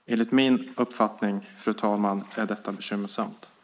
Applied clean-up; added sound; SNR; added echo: neural mask model Resemble Enhance denoiser.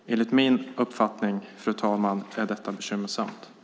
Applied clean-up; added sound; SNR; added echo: none; none; none; none.